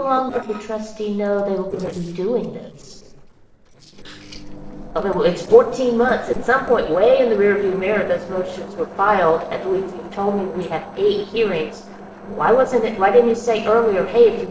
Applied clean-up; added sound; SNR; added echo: neural separator model SepFormer DNS4.